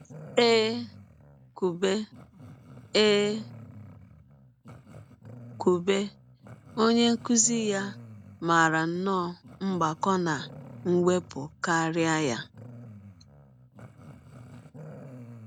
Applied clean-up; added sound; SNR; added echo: none; Growling; 18 dB; none.